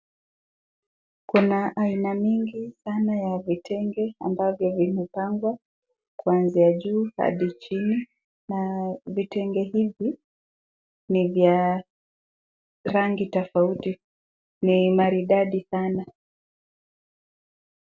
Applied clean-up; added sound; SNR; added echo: none; none; none; none.